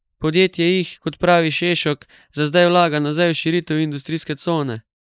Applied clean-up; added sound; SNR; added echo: neural mask model Resemble Enhance denoiser.